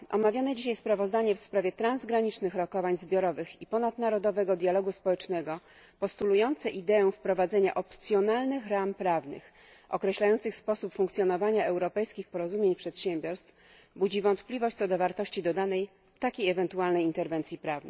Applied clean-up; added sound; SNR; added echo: none; none; none; none.